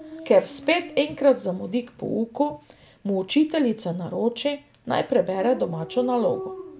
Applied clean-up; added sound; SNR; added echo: none; Dog; 17 dB; none.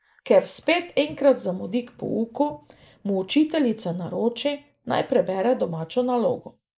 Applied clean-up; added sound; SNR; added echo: neural mask model Resemble Enhance denoiser.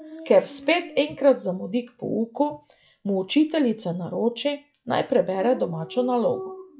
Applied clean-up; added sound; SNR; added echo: classical method log-MMSE.